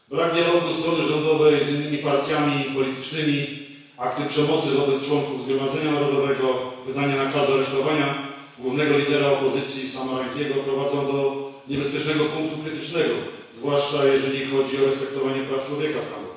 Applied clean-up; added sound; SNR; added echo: none; none; none; reverberation time 1.1 s.